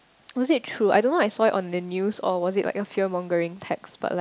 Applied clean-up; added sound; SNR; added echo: none; none; none; none.